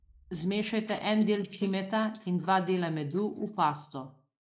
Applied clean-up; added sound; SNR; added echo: neural mask model Resemble Enhance denoiser.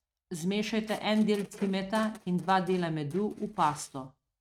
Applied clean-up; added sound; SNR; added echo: neural mask model RNNoise.